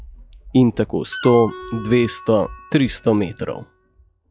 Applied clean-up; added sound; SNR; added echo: classical method log-MMSE.